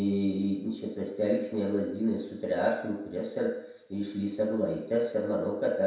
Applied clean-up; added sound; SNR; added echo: none; none; none; reverberation time 0.7 s.